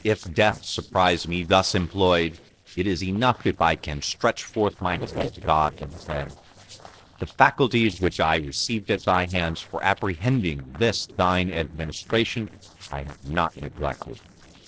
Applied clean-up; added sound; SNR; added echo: neural separator model SepFormer DNS4.